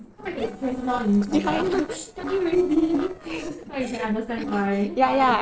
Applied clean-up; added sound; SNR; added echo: neural separator model SepFormer DNS4.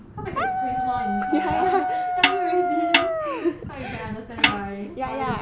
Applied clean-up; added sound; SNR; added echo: none; Dog + Snare drum; -4 dB; none.